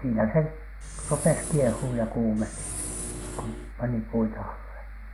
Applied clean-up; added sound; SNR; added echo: none; Engine; 9 dB; none.